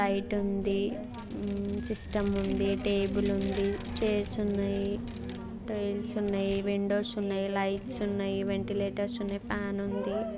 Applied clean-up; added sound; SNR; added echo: none; Vehicle; 12 dB; none.